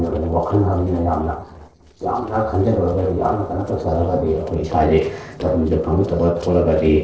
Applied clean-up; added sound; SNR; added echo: neural separator model SepFormer DNS4.